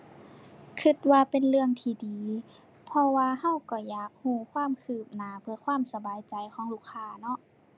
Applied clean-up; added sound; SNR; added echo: none; none; none; none.